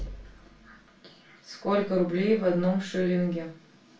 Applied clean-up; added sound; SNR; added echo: none; Knock; 19 dB; reverberation time 0.3 s.